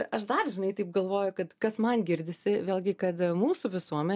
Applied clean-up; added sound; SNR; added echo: none; none; none; none.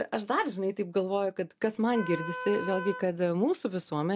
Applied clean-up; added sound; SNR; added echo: none; Wind instrument, woodwind instrument; 9 dB; none.